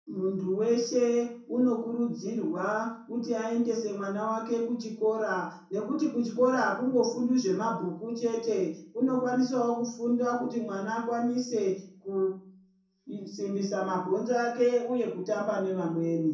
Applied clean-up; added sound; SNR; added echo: none; none; none; reverberation time 0.5 s.